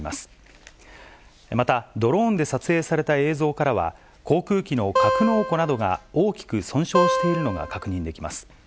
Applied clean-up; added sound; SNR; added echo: none; Acoustic guitar; 1 dB; none.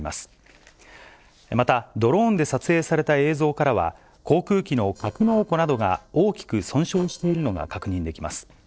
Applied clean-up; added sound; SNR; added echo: neural separator model SepFormer DNS4.